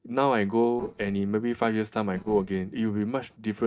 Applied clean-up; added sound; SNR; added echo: neural separator model SepFormer DNS4.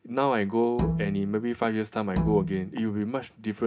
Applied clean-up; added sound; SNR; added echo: none; Bowed string instrument; 5 dB; reverberation time 0.3 s.